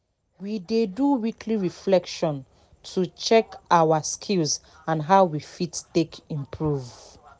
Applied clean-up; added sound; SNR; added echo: none; none; none; none.